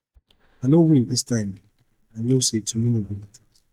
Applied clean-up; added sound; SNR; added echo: neural mask model DeepFilterNet 3.